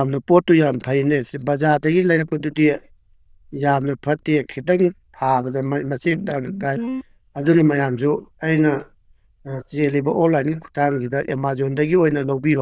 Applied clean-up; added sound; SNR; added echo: neural diffusion model UNIVERSE++.